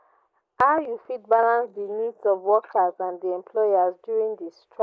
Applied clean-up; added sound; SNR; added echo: neural mask model Resemble Enhance denoiser.